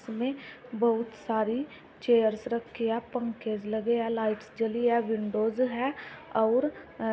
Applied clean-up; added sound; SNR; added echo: none; none; none; none.